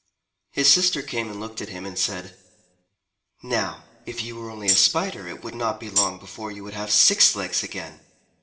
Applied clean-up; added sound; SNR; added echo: none; Tambourine; 2 dB; reverberation time 1.2 s.